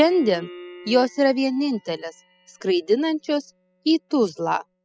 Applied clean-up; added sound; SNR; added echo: classical method spectral subtraction.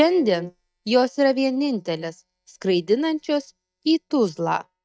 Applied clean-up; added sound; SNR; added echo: neural mask model DeepFilterNet 3.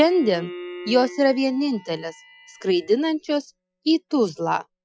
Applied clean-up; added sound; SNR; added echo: classical method Wiener filter.